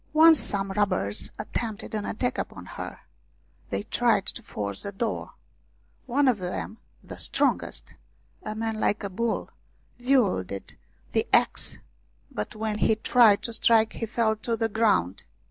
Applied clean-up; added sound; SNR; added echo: none; none; none; none.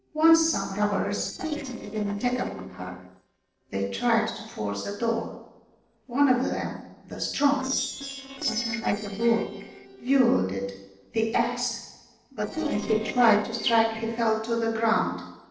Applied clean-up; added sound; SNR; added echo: neural separator model SepFormer DNS4.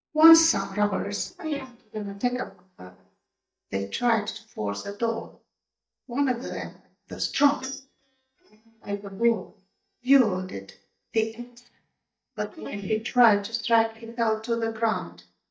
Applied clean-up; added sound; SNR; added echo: neural mask model DeepFilterNet 3.